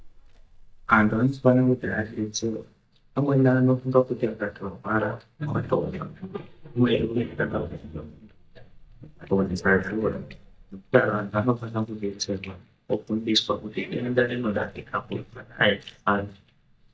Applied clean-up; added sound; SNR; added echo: neural mask model DeepFilterNet 3.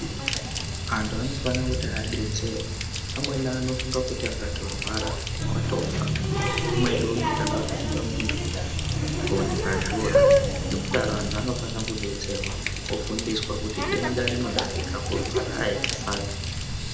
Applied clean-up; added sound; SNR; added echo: none; Water tap, faucet; -4 dB; reverberation time 0.7 s.